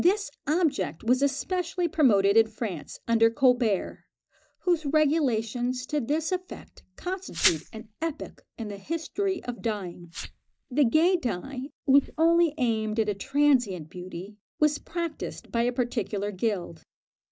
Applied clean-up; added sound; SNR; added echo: neural mask model DeepFilterNet 3.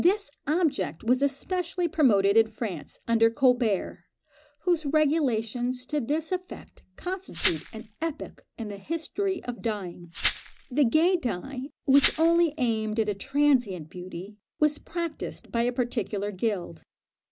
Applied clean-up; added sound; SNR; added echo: none; Glass; 4 dB; none.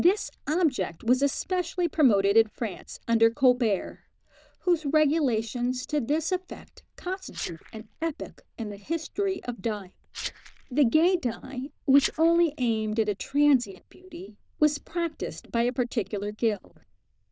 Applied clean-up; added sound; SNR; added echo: neural diffusion model UNIVERSE++.